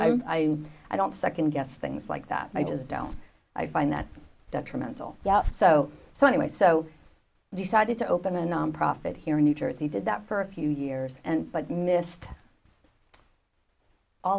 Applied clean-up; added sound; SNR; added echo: none; none; none; none.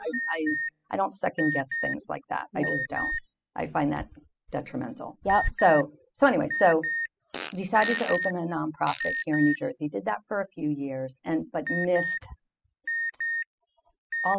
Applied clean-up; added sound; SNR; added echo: classical method spectral subtraction.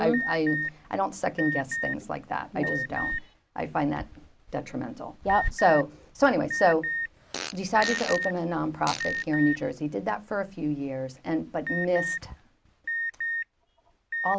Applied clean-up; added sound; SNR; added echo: none; Fart + Alarm; 6 dB; none.